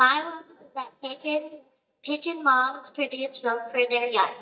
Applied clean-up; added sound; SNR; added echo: neural mask model DeepFilterNet 3.